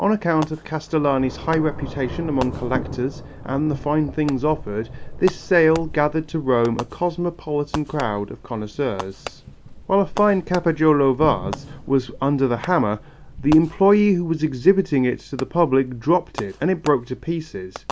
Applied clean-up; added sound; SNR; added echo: none; Fireworks + Thunder / Rain; 13 dB; none.